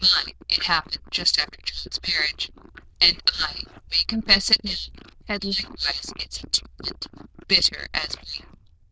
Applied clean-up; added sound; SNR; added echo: neural diffusion model UNIVERSE++.